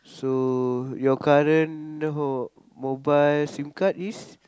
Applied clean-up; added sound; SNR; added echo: none; none; none; none.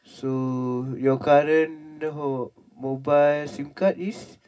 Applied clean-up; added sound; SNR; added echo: none; none; none; reverberation time 0.4 s.